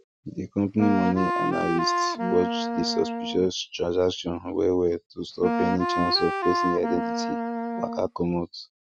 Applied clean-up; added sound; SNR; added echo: neural mask model RNNoise.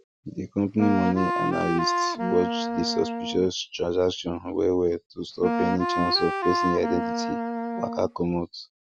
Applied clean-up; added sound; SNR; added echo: none; Wind instrument, woodwind instrument; 1 dB; none.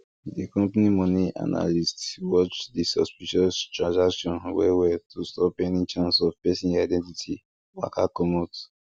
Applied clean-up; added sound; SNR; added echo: none; none; none; none.